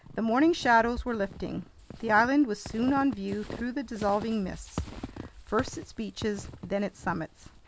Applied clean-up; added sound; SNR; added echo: none; Squeak / Walk, footsteps; 14 dB; none.